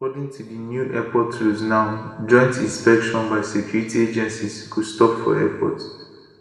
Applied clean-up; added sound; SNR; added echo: none; none; none; reverberation time 1.4 s.